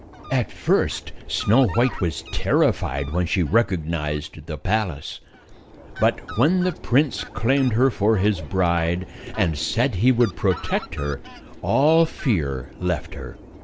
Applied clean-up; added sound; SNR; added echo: none; Fowl; 18 dB; none.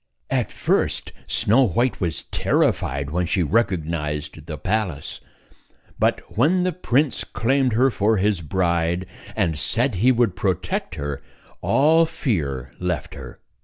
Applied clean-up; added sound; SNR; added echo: none; none; none; none.